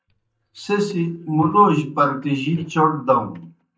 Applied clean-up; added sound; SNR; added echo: neural mask model DeepFilterNet 3.